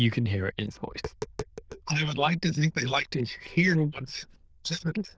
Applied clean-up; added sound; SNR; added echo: neural diffusion model UNIVERSE++.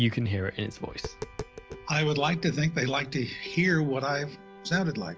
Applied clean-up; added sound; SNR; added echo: none; Tap; 17 dB; none.